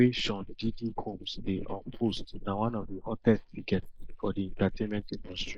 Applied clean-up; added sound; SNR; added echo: neural mask model Resemble Enhance denoiser.